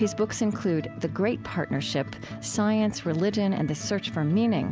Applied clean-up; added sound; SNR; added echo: none; none; none; none.